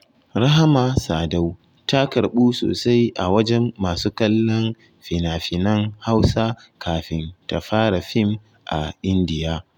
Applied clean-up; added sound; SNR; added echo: none; none; none; none.